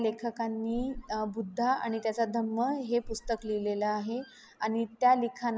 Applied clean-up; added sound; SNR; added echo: none; Squeak; 18 dB; none.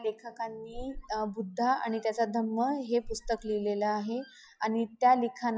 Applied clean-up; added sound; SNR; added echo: classical method log-MMSE.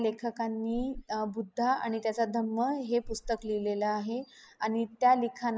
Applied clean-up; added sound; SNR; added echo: neural mask model Resemble Enhance denoiser.